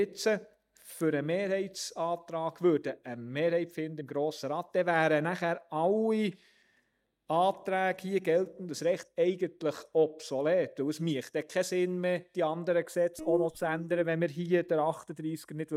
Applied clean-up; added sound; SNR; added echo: neural mask model DeepFilterNet 3.